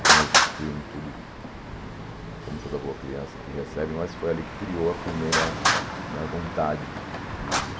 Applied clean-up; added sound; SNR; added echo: none; Traffic noise, roadway noise; -5 dB; none.